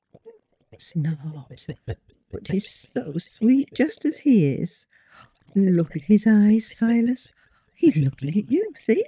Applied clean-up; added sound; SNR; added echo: neural mask model DeepFilterNet 3.